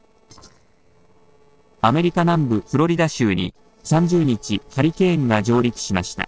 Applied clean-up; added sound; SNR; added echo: neural separator model SepFormer DNS4.